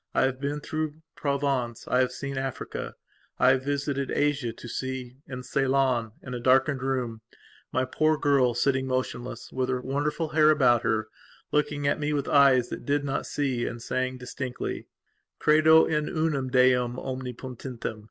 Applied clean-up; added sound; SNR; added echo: none; none; none; none.